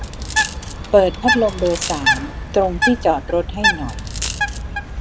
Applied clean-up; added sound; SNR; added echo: none; Coin (dropping) + Bird; 1 dB; none.